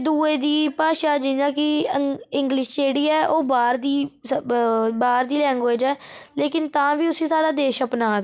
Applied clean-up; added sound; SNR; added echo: none; none; none; none.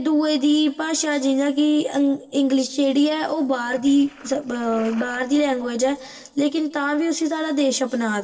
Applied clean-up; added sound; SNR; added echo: neural separator model SepFormer DNS4.